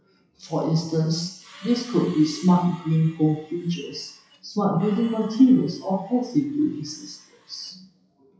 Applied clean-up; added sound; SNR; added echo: classical method WPE with log-MMSE.